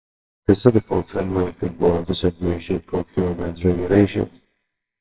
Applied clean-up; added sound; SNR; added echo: neural separator model SepFormer WHAMR!.